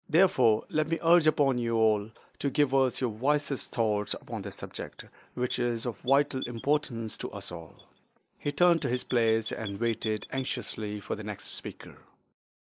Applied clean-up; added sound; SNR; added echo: neural mask model Resemble Enhance denoiser.